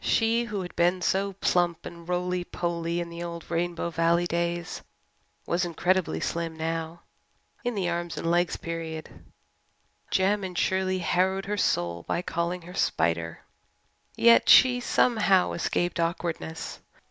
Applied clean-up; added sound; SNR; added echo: none; none; none; none.